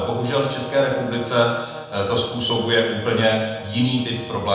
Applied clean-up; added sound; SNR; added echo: none; Brass instrument; 15 dB; reverberation time 1.0 s.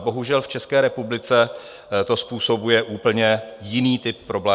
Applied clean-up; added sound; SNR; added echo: none; none; none; none.